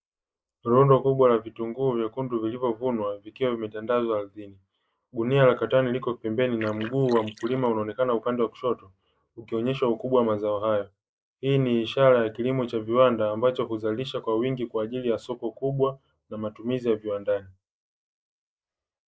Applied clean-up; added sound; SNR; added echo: neural mask model Resemble Enhance denoiser.